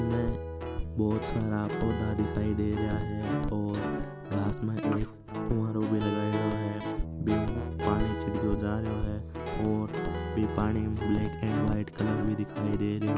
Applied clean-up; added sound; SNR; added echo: none; Guitar; 2 dB; none.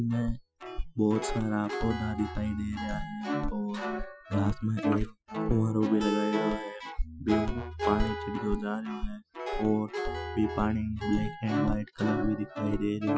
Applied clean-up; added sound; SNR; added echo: classical method Wiener filter.